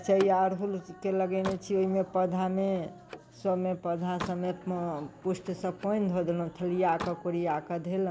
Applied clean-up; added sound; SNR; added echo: none; Slam; 17 dB; none.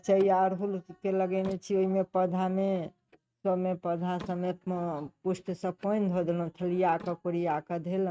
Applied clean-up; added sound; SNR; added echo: neural mask model RNNoise.